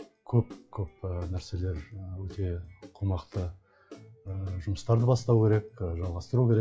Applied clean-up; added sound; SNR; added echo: classical method WPE with log-MMSE.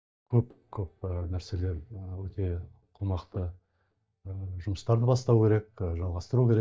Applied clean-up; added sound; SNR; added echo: neural mask model DeepFilterNet 3.